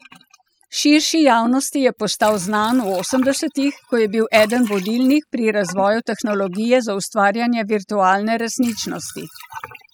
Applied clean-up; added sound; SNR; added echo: classical method spectral subtraction.